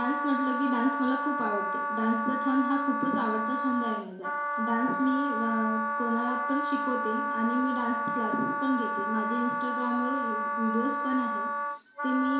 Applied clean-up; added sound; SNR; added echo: none; Wind instrument, woodwind instrument; 0 dB; reverberation time 0.7 s.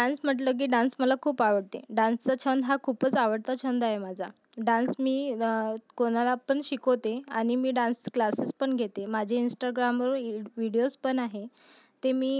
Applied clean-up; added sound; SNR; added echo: none; none; none; none.